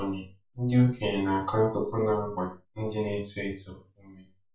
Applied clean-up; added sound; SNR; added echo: none; none; none; reverberation time 0.3 s.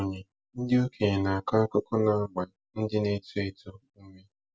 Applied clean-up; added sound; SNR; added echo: none; none; none; none.